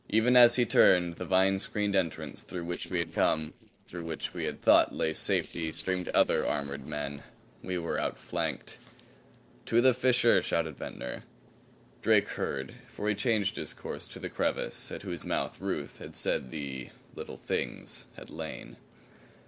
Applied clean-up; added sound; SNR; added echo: neural separator model SepFormer DNS4.